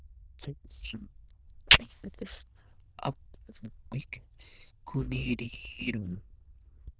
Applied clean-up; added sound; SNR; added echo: neural diffusion model UNIVERSE++.